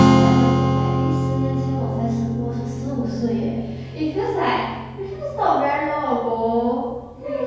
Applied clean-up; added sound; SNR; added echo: none; Strum; -2 dB; reverberation time 1.3 s.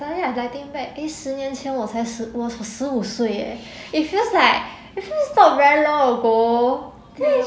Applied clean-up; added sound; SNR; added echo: none; none; none; none.